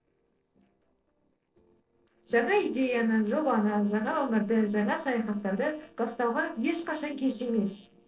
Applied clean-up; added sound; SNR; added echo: neural separator model SepFormer DNS4.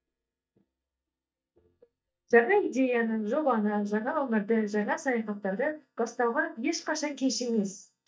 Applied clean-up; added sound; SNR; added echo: neural mask model DeepFilterNet 3.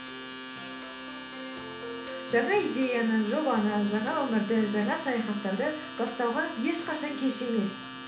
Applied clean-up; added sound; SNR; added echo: none; Domestic sounds, home sounds; 11 dB; reverberation time 0.4 s.